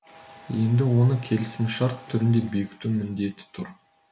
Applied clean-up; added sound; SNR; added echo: none; none; none; none.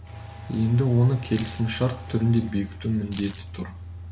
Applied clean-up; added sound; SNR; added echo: none; Idling / Engine starting / Accelerating, revving, vroom / Car + Keys jangling; 14 dB; none.